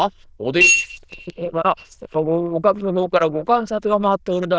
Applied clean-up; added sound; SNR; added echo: neural diffusion model UNIVERSE++.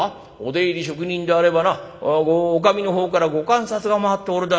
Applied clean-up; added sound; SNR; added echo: none; none; none; none.